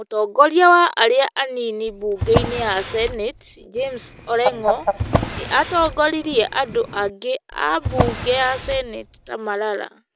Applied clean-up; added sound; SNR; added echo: none; Fowl + Drawer open or close; 6 dB; none.